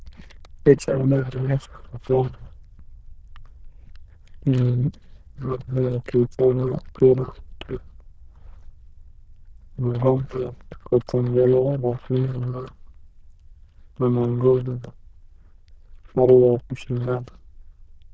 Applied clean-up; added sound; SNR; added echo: neural diffusion model UNIVERSE++.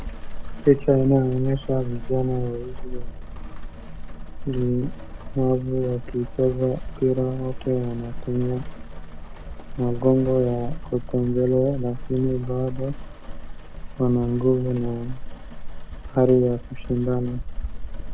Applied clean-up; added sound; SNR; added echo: none; Rain; 6 dB; none.